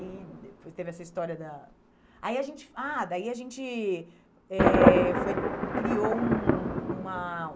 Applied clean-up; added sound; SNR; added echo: none; Thunder; -3 dB; none.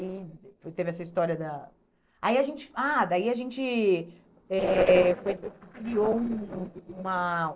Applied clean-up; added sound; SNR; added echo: neural separator model SepFormer DNS4.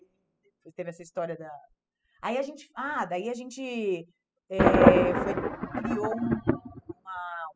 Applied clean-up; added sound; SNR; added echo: classical method spectral subtraction.